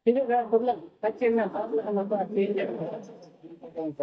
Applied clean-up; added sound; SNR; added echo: neural mask model DeepFilterNet 3.